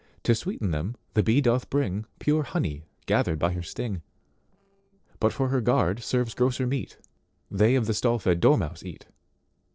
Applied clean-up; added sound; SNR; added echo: neural separator model SepFormer DNS4.